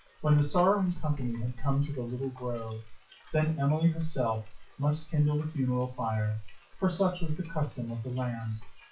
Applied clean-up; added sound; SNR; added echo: classical method WPE with log-MMSE.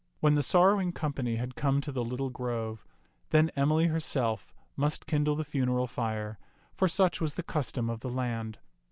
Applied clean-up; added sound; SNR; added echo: none; none; none; none.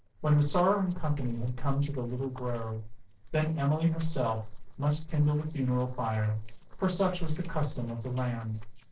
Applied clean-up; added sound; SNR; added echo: neural separator model SepFormer DNS4.